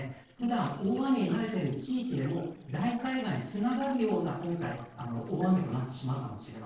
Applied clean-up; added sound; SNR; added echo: neural separator model SepFormer DNS4.